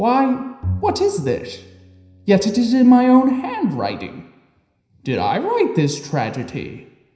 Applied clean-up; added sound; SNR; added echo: none; Bowed string instrument; 14 dB; reverberation time 0.9 s.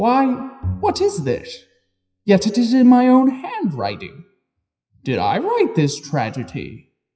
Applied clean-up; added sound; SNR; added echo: classical method WPE with log-MMSE.